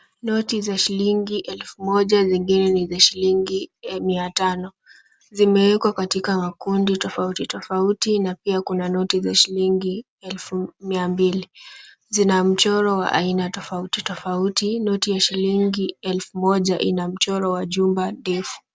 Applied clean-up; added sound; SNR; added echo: none; none; none; none.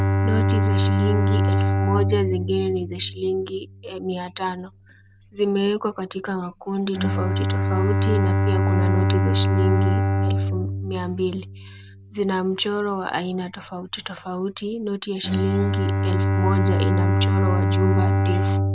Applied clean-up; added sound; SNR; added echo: none; Bowed string instrument; -4 dB; none.